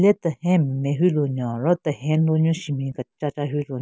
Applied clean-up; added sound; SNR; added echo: none; none; none; none.